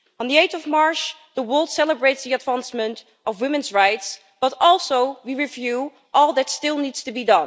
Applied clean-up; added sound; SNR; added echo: none; none; none; none.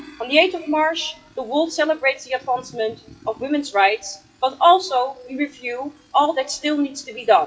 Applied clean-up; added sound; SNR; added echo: classical method WPE with log-MMSE.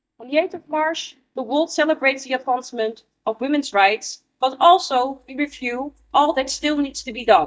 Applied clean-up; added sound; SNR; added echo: neural mask model DeepFilterNet 3.